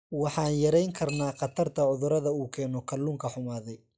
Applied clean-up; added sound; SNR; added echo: classical method log-MMSE.